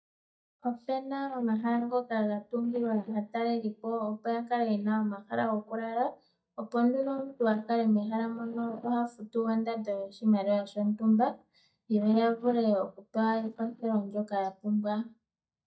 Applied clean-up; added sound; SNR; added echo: neural mask model DeepFilterNet 3.